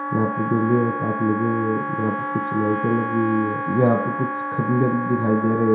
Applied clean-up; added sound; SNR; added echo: none; Wind instrument, woodwind instrument; 5 dB; reverberation time 0.7 s.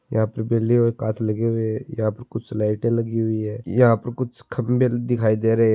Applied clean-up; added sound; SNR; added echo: none; none; none; none.